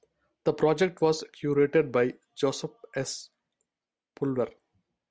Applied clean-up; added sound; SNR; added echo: none; none; none; none.